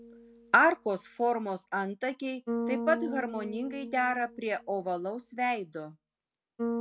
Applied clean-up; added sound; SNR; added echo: none; Bass guitar; 9 dB; none.